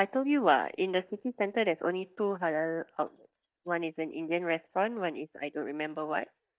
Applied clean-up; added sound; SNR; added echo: neural mask model DeepFilterNet 3.